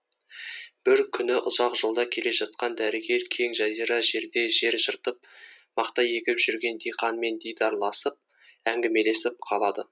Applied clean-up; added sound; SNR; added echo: none; none; none; none.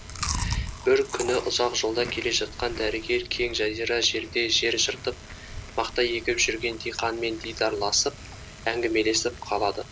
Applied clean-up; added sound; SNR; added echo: none; Chewing, mastication; 10 dB; none.